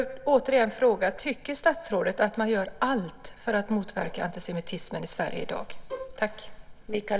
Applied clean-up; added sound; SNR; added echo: none; Bowed string instrument; 13 dB; none.